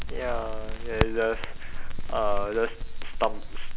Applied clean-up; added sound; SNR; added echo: none; Crackle; -4 dB; none.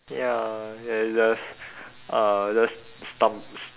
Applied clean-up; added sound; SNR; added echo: none; none; none; none.